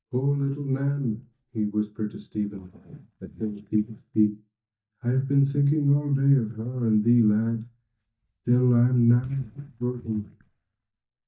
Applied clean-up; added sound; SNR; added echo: neural mask model DeepFilterNet 3.